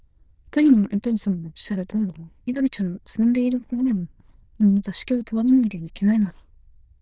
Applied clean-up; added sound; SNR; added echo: neural diffusion model UNIVERSE++.